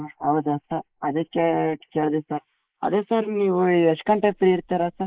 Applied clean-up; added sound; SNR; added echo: neural mask model Resemble Enhance denoiser.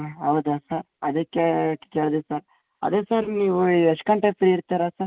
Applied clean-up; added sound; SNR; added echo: none; none; none; none.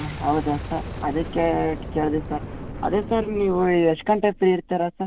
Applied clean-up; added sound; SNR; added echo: none; Boom; 11 dB; none.